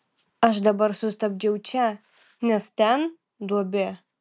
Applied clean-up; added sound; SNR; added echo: none; none; none; none.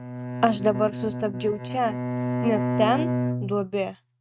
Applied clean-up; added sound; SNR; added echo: neural mask model RNNoise.